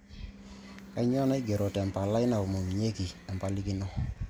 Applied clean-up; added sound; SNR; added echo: none; Car passing by / Engine / Truck; 18 dB; none.